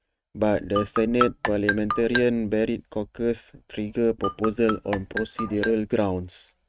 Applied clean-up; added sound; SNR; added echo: neural mask model RNNoise.